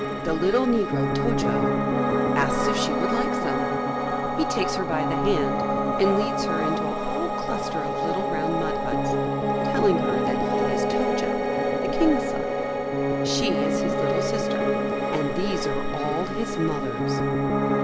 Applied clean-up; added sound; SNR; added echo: none; Piano; -4 dB; none.